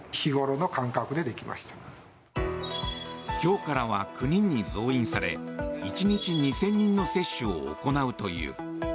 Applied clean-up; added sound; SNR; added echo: none; none; none; none.